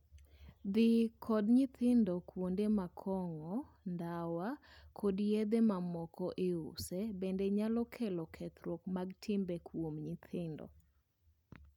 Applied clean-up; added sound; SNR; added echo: none; none; none; none.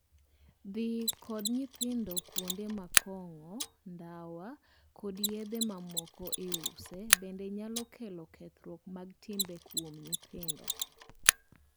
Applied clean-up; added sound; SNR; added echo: none; Mechanisms; -4 dB; none.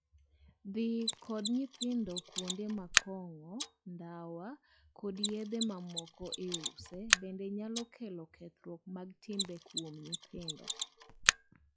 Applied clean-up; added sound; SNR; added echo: classical method log-MMSE.